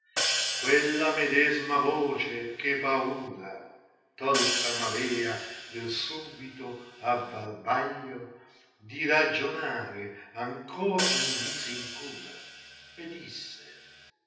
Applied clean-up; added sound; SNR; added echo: none; Hi-hat; 4 dB; reverberation time 0.9 s.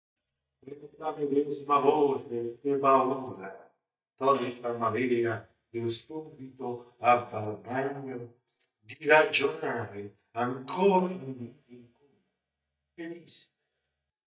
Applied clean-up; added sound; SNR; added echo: neural mask model DeepFilterNet 3.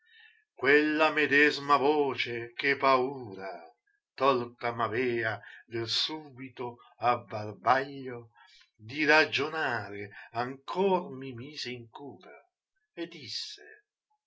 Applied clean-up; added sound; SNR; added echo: none; none; none; none.